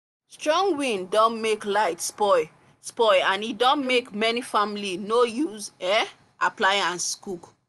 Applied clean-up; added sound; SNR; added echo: none; Bowed string instrument; 16 dB; none.